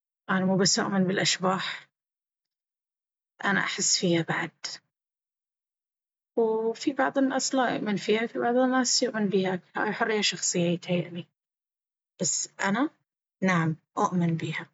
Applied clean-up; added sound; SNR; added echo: none; none; none; none.